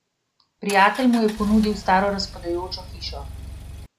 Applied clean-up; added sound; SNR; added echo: none; Engine; 13 dB; none.